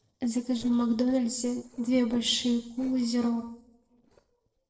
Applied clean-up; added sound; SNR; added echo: neural separator model SepFormer DNS4.